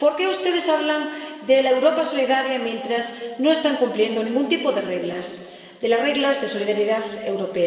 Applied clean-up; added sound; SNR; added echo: none; none; none; reverberation time 2.2 s.